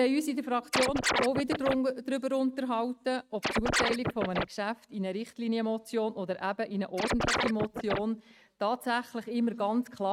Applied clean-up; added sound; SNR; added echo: neural mask model RNNoise.